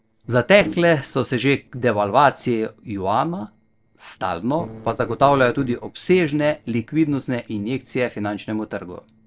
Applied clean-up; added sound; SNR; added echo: neural separator model SepFormer DNS4.